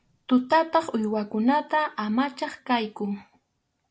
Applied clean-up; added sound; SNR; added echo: none; none; none; none.